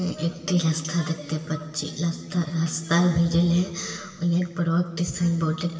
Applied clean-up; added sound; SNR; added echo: none; none; none; reverberation time 1.8 s.